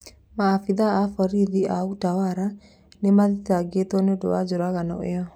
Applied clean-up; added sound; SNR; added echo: none; none; none; none.